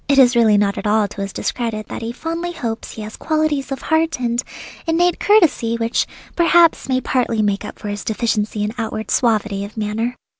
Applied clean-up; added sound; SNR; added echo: none; none; none; none.